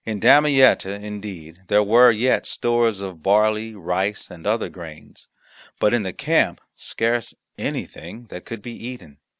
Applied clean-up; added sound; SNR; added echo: none; none; none; none.